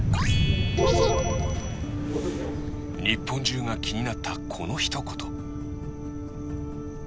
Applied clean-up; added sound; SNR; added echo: none; Thunder; 0 dB; none.